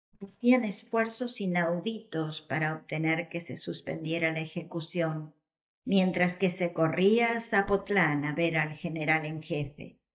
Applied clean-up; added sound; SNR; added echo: neural mask model DeepFilterNet 3.